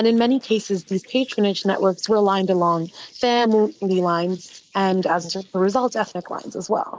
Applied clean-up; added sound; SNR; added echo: neural mask model Resemble Enhance denoiser.